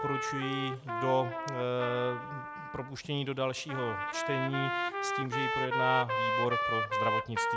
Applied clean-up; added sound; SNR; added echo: none; Trumpet; -1 dB; none.